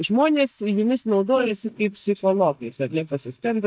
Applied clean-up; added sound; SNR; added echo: neural mask model DeepFilterNet 3.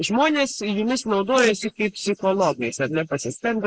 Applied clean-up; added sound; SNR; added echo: neural mask model Resemble Enhance denoiser.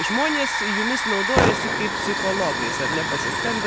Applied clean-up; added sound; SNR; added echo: none; Hiss / Fire; -3 dB; none.